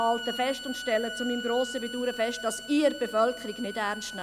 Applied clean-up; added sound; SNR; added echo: none; Bowed string instrument; 10 dB; none.